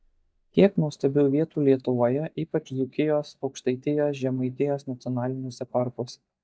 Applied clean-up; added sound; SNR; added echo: neural mask model DeepFilterNet 3.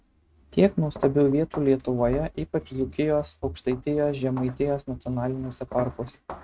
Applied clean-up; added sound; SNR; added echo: neural mask model RNNoise.